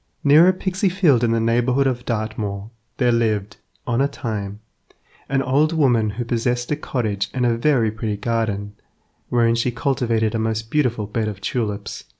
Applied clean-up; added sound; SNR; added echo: none; none; none; none.